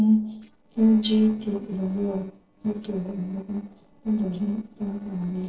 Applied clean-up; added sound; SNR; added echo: neural separator model SepFormer DNS4.